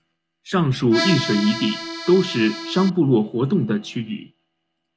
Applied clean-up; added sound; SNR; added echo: none; Accordion; 7 dB; none.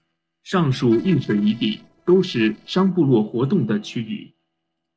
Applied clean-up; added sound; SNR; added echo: neural separator model SepFormer DNS4.